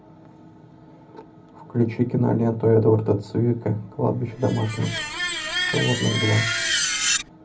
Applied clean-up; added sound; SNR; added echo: none; Screech; 3 dB; reverberation time 0.4 s.